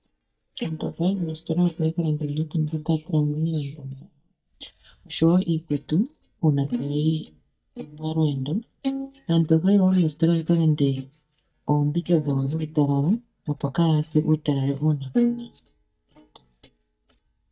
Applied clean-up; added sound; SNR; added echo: neural mask model DeepFilterNet 3.